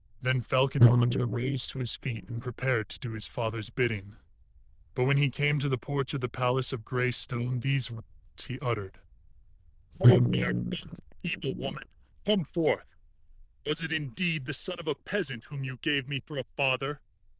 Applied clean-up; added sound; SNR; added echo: neural diffusion model UNIVERSE++.